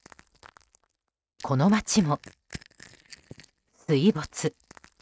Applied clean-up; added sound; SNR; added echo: neural mask model RNNoise.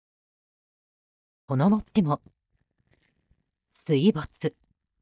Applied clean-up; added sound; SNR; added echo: neural mask model DeepFilterNet 3.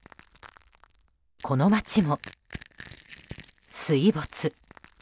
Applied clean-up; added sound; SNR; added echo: none; Crushing; 18 dB; none.